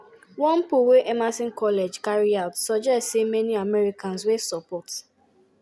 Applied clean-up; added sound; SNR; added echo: none; none; none; none.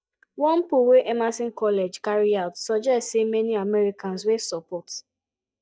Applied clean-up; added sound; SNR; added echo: neural mask model DeepFilterNet 3.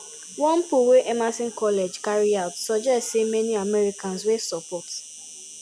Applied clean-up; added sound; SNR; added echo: none; Insect; 17 dB; none.